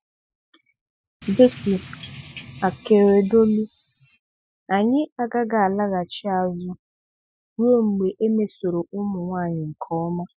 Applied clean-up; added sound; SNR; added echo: classical method Wiener filter.